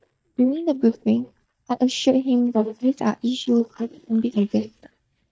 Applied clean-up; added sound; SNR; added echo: neural mask model DeepFilterNet 3.